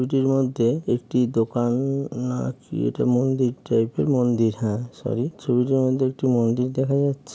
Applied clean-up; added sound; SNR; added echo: none; none; none; none.